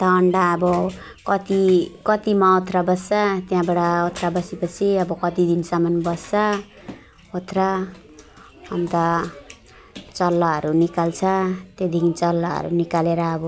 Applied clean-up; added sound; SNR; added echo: none; none; none; none.